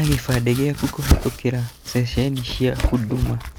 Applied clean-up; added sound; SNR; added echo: none; Domestic sounds, home sounds; 4 dB; none.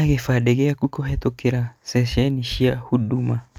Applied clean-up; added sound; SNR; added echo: none; none; none; none.